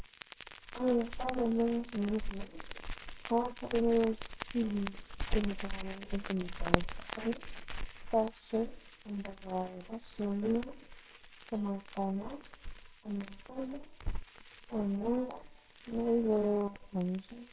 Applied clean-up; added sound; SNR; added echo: neural separator model SepFormer WHAMR!.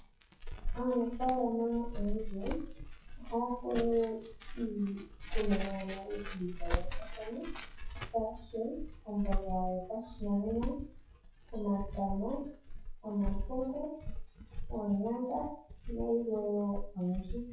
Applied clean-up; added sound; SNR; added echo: classical method WPE with log-MMSE.